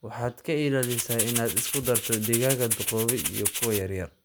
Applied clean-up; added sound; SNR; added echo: none; Rattle (instrument); 1 dB; none.